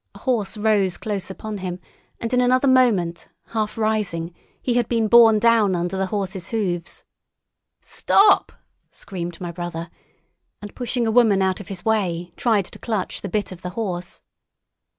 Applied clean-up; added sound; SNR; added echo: none; none; none; none.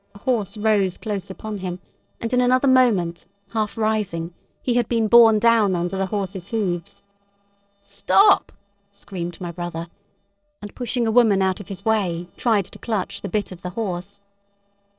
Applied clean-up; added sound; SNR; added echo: neural separator model SepFormer DNS4.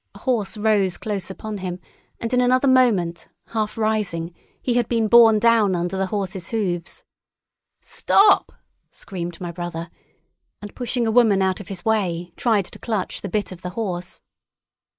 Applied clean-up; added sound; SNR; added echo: neural mask model Resemble Enhance denoiser.